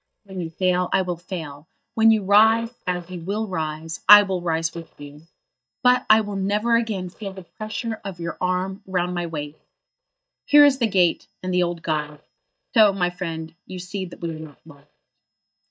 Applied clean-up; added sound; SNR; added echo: neural mask model DeepFilterNet 3.